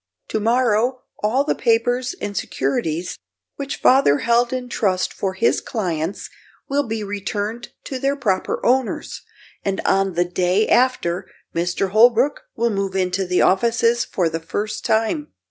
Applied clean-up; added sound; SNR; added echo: none; none; none; none.